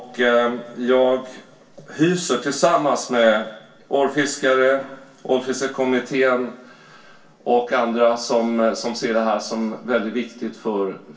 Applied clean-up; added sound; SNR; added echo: none; none; none; reverberation time 0.2 s.